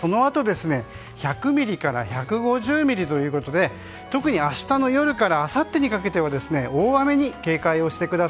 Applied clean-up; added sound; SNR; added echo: none; none; none; none.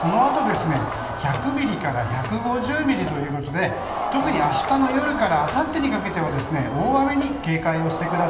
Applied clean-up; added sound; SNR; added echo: none; Crowd; 6 dB; reverberation time 1.6 s.